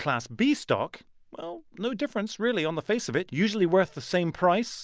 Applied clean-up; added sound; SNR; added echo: none; none; none; none.